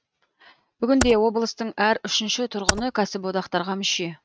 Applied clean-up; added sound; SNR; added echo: neural mask model RNNoise.